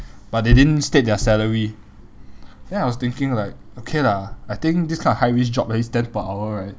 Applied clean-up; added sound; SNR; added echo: none; none; none; none.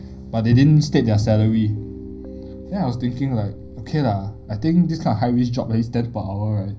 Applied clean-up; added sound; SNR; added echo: none; Piano; 17 dB; reverberation time 0.5 s.